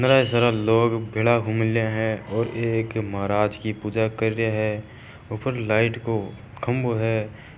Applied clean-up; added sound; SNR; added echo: none; none; none; none.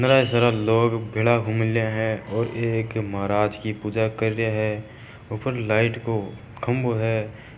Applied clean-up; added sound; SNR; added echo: none; none; none; reverberation time 2.2 s.